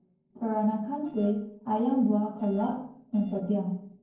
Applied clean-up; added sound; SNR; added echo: neural separator model SepFormer DNS4.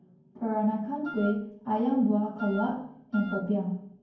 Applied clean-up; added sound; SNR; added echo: none; Wind instrument, woodwind instrument; 13 dB; reverberation time 0.9 s.